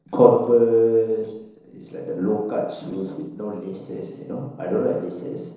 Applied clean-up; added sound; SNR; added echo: neural separator model SepFormer DNS4.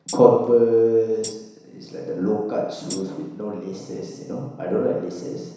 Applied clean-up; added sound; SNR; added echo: none; Tambourine; 18 dB; reverberation time 1.0 s.